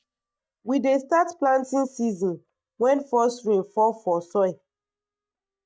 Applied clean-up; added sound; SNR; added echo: neural mask model DeepFilterNet 3.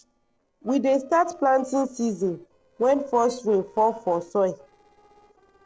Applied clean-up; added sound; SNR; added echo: neural separator model SepFormer DNS4.